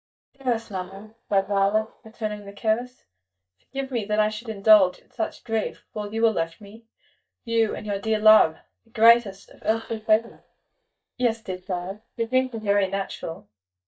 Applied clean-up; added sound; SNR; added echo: neural mask model DeepFilterNet 3.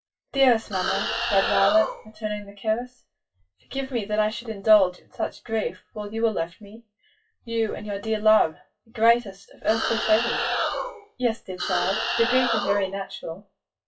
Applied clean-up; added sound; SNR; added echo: classical method WPE with log-MMSE.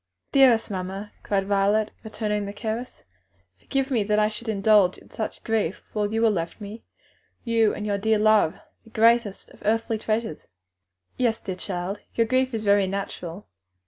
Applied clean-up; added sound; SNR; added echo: none; none; none; none.